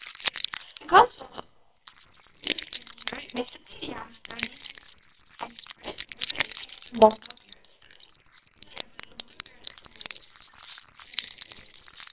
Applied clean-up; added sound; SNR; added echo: neural separator model SepFormer WHAMR!.